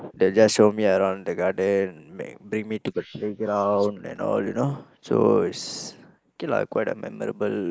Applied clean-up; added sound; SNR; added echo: neural mask model Resemble Enhance denoiser.